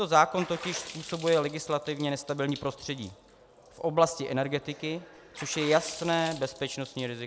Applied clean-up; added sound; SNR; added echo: none; Water / Splash, splatter; 17 dB; none.